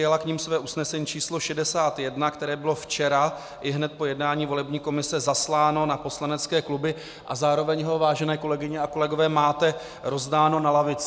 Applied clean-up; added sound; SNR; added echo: none; none; none; none.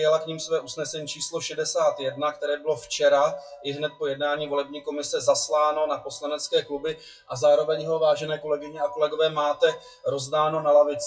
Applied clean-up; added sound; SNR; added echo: classical method WPE with log-MMSE.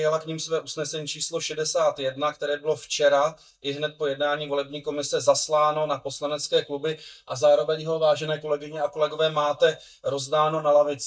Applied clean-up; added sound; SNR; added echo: neural mask model DeepFilterNet 3.